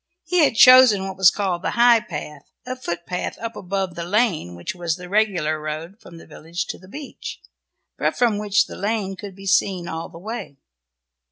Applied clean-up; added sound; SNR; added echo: none; none; none; none.